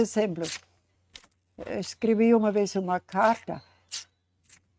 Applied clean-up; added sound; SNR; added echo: neural mask model RNNoise.